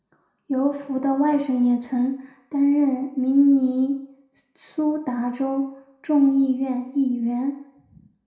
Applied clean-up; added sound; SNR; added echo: none; none; none; reverberation time 0.6 s.